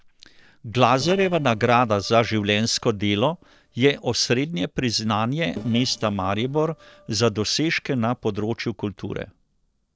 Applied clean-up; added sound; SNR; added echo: neural separator model SepFormer DNS4.